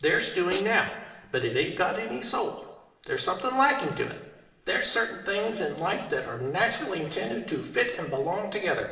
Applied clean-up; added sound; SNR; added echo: neural separator model SepFormer DNS4.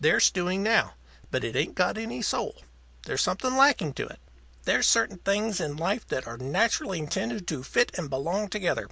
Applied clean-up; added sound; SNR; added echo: none; none; none; none.